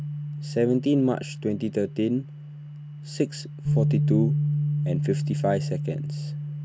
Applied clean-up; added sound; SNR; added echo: none; Bass guitar; 0 dB; none.